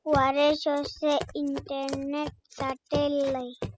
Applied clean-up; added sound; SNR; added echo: classical method spectral subtraction.